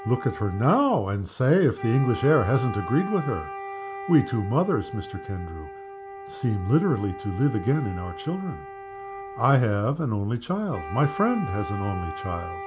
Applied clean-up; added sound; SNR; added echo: none; Wind instrument, woodwind instrument; 12 dB; none.